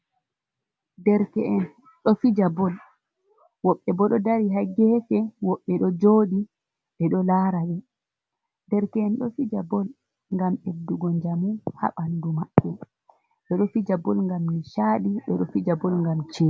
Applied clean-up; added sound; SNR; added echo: none; none; none; none.